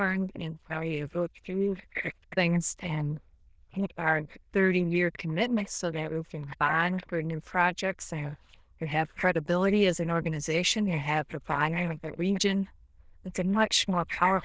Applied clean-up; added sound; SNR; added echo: neural diffusion model UNIVERSE++.